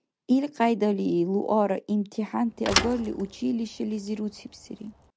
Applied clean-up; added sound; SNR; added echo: none; Thump, thud; 7 dB; none.